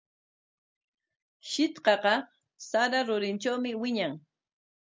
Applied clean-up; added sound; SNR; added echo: none; none; none; none.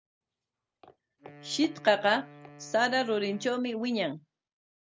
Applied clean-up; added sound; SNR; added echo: none; Wind instrument, woodwind instrument + Walk, footsteps; 20 dB; none.